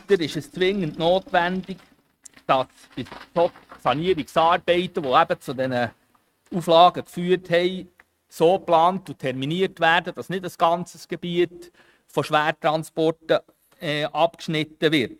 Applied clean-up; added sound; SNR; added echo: neural mask model RNNoise.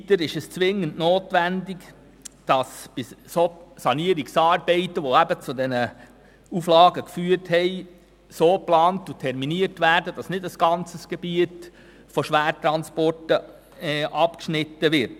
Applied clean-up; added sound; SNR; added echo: none; none; none; none.